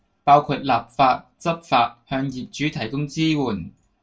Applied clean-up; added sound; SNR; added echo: none; none; none; reverberation time 0.2 s.